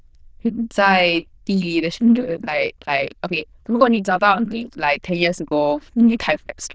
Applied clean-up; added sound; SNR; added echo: neural diffusion model UNIVERSE++.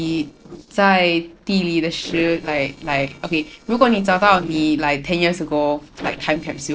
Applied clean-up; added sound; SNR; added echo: neural separator model SepFormer DNS4.